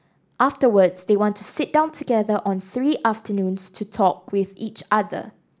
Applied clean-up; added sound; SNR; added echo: none; none; none; none.